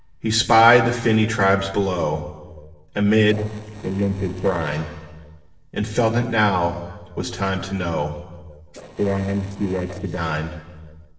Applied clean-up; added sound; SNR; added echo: neural separator model SepFormer DNS4.